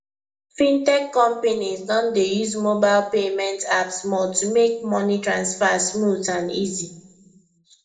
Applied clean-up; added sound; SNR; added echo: none; none; none; reverberation time 0.5 s.